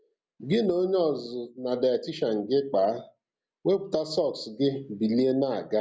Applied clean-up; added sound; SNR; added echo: none; none; none; none.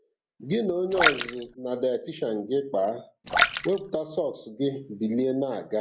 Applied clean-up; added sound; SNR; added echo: none; Splash, splatter; 2 dB; none.